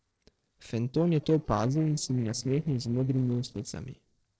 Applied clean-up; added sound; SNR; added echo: neural separator model SepFormer DNS4.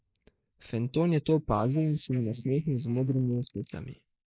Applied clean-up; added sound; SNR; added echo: neural mask model Resemble Enhance denoiser.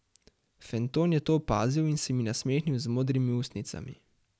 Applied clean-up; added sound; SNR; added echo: none; none; none; none.